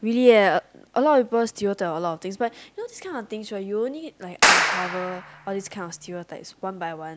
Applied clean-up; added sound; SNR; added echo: none; Clapping; -1 dB; none.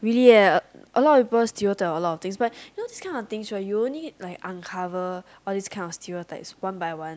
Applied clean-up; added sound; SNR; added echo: none; none; none; none.